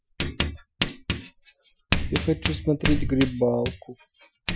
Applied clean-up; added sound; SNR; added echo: classical method Wiener filter.